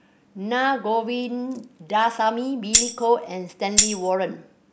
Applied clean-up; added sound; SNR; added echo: none; Tambourine; -4 dB; none.